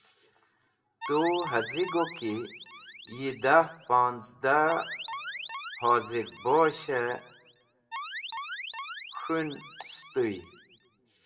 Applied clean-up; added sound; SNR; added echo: none; Alarm; 10 dB; reverberation time 0.6 s.